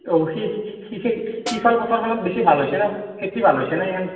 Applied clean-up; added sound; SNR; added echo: none; Snare drum; 14 dB; reverberation time 1.2 s.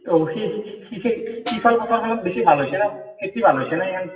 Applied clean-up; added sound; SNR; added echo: classical method WPE with log-MMSE.